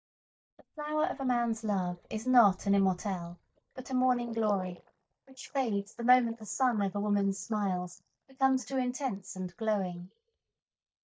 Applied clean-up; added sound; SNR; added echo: neural mask model DeepFilterNet 3.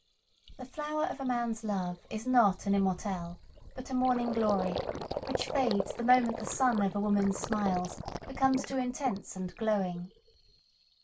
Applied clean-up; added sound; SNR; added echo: none; Gurgling; 10 dB; reverberation time 0.2 s.